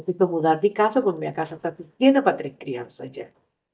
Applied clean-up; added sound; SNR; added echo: neural mask model DeepFilterNet 3.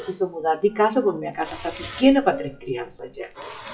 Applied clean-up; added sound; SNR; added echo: classical method WPE with log-MMSE.